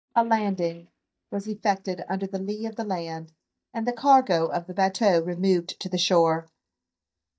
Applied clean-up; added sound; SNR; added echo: neural mask model DeepFilterNet 3.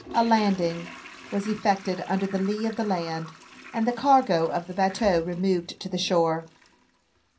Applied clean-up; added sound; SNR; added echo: none; Toilet flush; 19 dB; reverberation time 0.3 s.